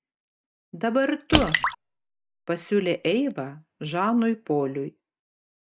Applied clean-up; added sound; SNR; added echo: none; Drip / Splash, splatter; 1 dB; none.